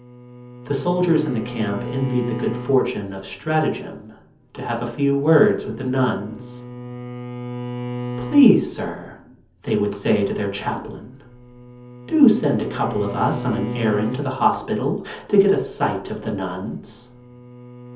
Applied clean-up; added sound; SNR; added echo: none; Bowed string instrument; 12 dB; reverberation time 0.7 s.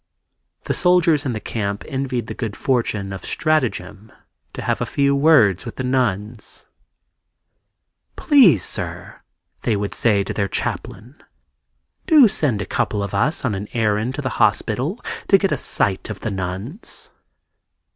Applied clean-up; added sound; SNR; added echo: none; none; none; none.